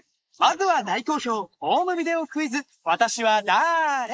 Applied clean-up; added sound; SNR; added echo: neural mask model Resemble Enhance denoiser.